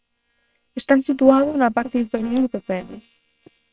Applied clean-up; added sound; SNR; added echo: neural separator model SepFormer WHAM!.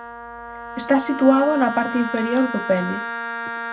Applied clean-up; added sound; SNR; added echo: none; Wind instrument, woodwind instrument; 8 dB; none.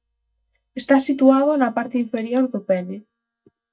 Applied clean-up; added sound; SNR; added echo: neural mask model DeepFilterNet 3.